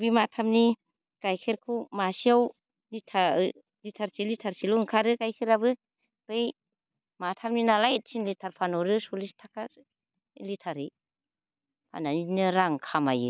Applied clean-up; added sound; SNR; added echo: none; none; none; none.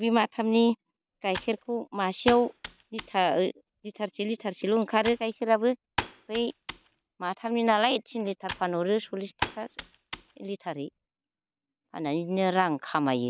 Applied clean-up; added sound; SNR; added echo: none; Computer keyboard; 12 dB; none.